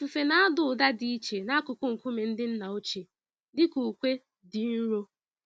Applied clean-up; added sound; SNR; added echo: none; none; none; none.